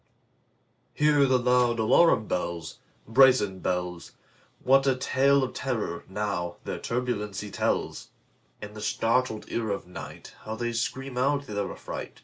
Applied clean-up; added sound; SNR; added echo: none; none; none; none.